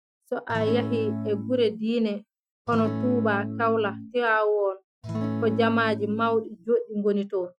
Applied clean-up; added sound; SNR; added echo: classical method Wiener filter.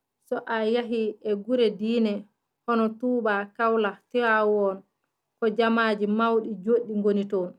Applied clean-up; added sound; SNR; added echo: none; none; none; none.